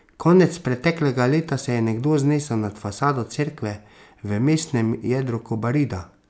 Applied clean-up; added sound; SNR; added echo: none; none; none; none.